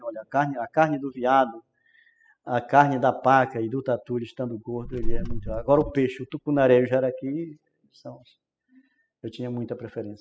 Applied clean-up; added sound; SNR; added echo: classical method spectral subtraction.